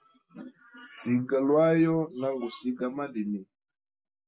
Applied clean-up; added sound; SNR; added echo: none; none; none; none.